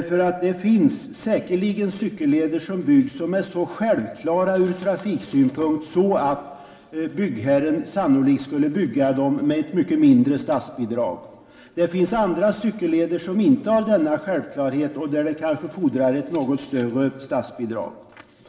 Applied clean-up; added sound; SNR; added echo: none; none; none; reverberation time 1.4 s.